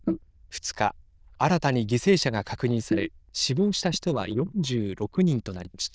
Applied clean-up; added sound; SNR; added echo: neural diffusion model UNIVERSE++.